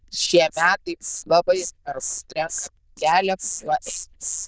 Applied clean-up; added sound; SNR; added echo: neural diffusion model UNIVERSE++.